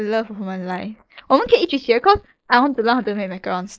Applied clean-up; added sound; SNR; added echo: neural mask model Resemble Enhance denoiser.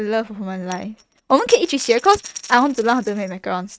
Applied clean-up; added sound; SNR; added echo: neural mask model RNNoise.